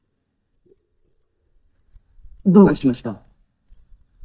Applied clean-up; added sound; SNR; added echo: neural mask model DeepFilterNet 3.